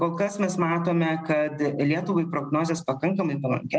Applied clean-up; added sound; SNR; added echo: none; none; none; none.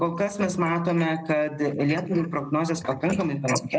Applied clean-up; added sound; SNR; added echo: neural mask model Resemble Enhance denoiser.